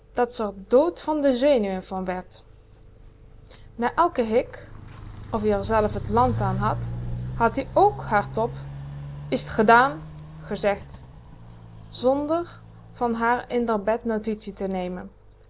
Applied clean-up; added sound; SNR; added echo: none; Walk, footsteps; 12 dB; none.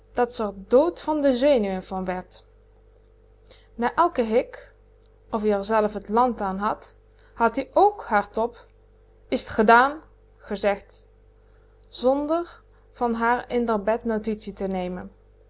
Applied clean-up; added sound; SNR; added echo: none; none; none; none.